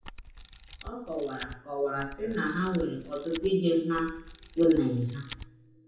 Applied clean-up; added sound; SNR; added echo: none; Camera; 16 dB; reverberation time 0.7 s.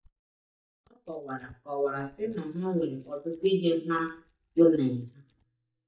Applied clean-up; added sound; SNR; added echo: neural mask model DeepFilterNet 3.